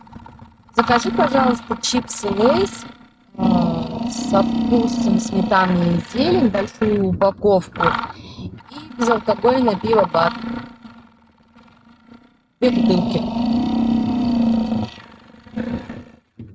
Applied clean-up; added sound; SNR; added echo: neural mask model RNNoise.